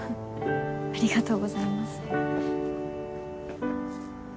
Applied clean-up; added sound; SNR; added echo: none; none; none; none.